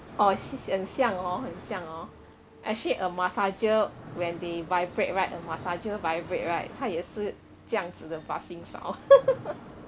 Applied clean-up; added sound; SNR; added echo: none; Mechanisms; 18 dB; none.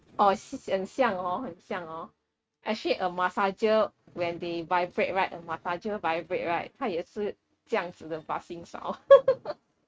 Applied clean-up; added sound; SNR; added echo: neural mask model RNNoise.